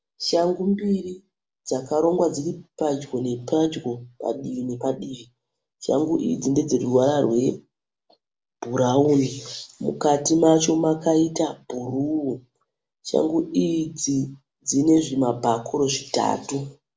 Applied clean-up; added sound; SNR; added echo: none; none; none; none.